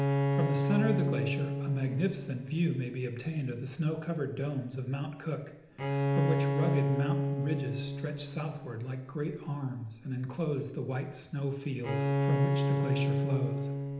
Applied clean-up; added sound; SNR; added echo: none; Bowed string instrument; -1 dB; reverberation time 0.8 s.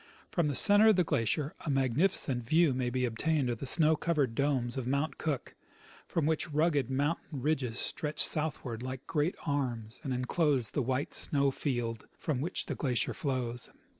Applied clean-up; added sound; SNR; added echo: none; none; none; none.